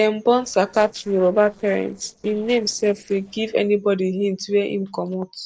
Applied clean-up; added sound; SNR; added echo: neural separator model SepFormer DNS4.